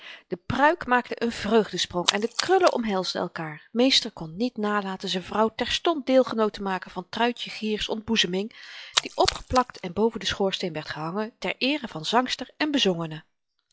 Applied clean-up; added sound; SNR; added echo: classical method log-MMSE.